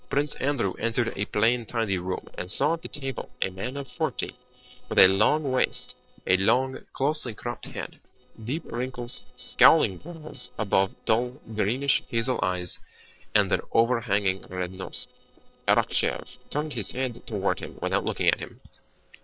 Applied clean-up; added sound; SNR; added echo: neural separator model SepFormer DNS4.